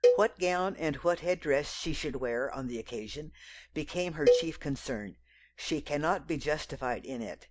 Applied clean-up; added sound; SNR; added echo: none; Cowbell; -1 dB; none.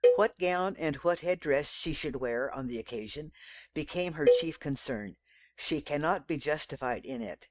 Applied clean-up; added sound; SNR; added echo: neural mask model RNNoise.